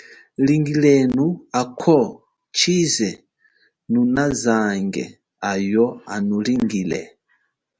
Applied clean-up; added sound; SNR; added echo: none; none; none; none.